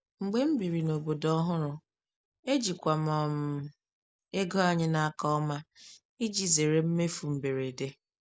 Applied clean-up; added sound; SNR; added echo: none; none; none; none.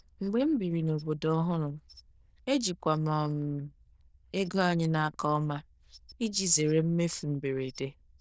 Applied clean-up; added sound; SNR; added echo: neural diffusion model UNIVERSE++.